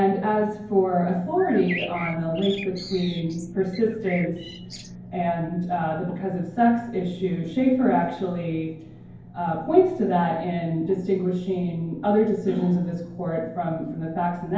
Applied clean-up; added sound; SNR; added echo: none; Bird; 13 dB; reverberation time 0.9 s.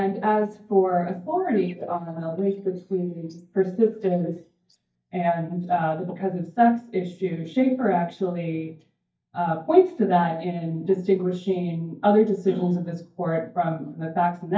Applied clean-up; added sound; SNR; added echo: neural mask model DeepFilterNet 3.